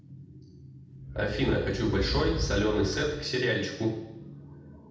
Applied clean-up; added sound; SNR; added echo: none; Animal; 5 dB; reverberation time 0.8 s.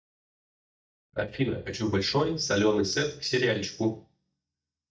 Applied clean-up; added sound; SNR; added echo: neural mask model DeepFilterNet 3.